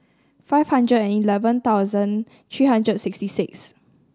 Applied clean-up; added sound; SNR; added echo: none; none; none; none.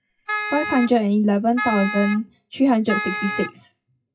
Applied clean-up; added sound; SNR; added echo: classical method WPE with log-MMSE.